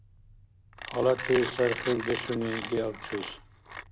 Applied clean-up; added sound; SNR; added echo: none; Mechanisms; 8 dB; none.